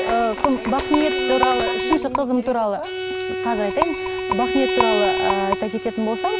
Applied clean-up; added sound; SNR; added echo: none; Rattle + Bowed string instrument; 2 dB; none.